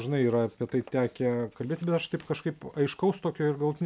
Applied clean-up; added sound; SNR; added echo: none; none; none; none.